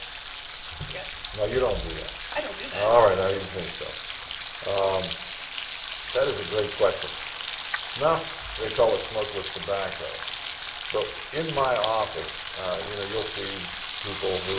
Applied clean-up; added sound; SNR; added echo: none; Frying (food); 2 dB; reverberation time 0.6 s.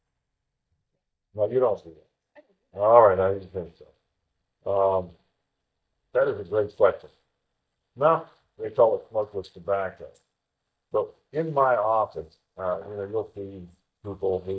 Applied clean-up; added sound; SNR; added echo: neural mask model DeepFilterNet 3.